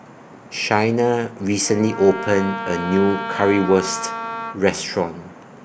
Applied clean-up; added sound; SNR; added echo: none; Wind instrument, woodwind instrument; 9 dB; none.